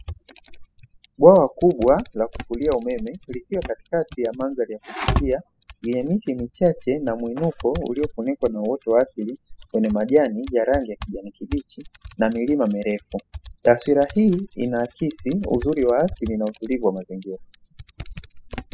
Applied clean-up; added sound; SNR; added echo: classical method spectral subtraction.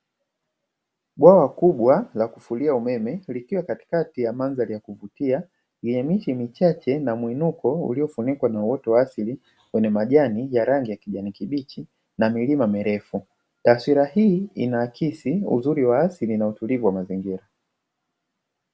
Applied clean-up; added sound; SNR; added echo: none; none; none; none.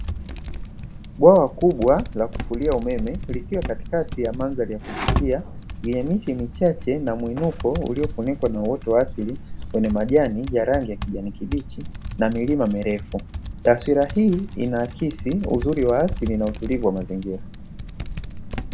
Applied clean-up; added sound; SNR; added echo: none; Typing; 8 dB; none.